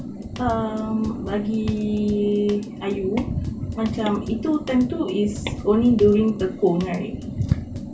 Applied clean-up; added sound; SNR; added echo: none; Drum / Drum kit; 19 dB; none.